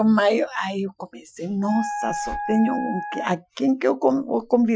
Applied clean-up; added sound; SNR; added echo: classical method Wiener filter.